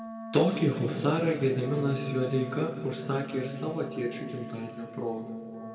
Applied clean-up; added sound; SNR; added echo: none; Wind instrument, woodwind instrument; 12 dB; reverberation time 2.2 s.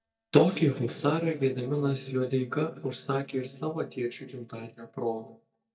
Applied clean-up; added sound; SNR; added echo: neural mask model DeepFilterNet 3.